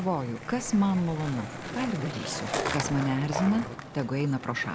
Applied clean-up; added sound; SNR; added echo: none; Skateboard; 7 dB; none.